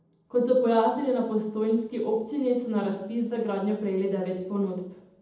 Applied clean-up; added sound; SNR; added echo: none; none; none; reverberation time 0.8 s.